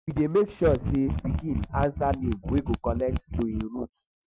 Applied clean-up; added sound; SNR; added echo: classical method Wiener filter.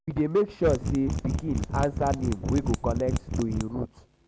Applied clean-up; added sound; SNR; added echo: none; Mechanisms; 2 dB; none.